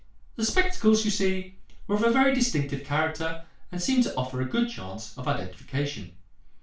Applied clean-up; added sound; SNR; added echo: none; none; none; reverberation time 0.3 s.